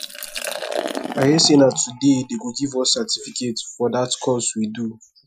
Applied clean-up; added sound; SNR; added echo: classical method Wiener filter.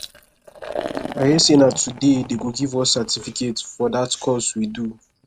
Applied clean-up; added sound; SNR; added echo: neural mask model RNNoise.